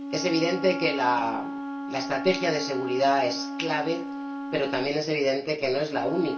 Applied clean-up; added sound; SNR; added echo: none; Wind instrument, woodwind instrument; 7 dB; reverberation time 0.3 s.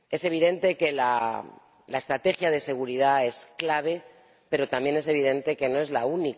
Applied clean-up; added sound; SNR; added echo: none; none; none; none.